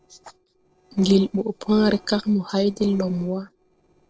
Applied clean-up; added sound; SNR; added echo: neural separator model SepFormer DNS4.